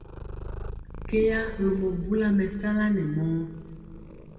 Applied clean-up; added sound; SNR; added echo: none; Purr; 11 dB; reverberation time 1.9 s.